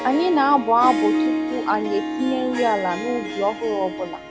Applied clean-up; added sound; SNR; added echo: none; Harp; 4 dB; none.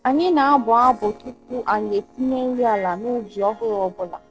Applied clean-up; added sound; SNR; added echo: neural separator model SepFormer DNS4.